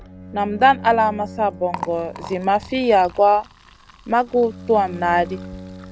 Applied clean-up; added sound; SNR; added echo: none; Bowed string instrument + Liquid; 15 dB; none.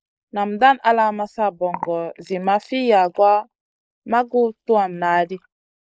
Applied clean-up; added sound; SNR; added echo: neural mask model Resemble Enhance denoiser.